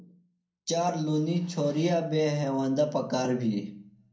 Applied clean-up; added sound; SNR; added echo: none; none; none; reverberation time 0.6 s.